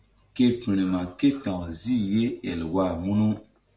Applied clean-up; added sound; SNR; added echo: none; none; none; none.